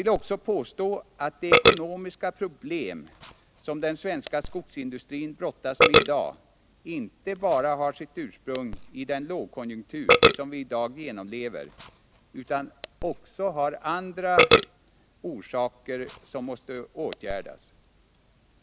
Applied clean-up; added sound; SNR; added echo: none; Burping, eructation; -2 dB; none.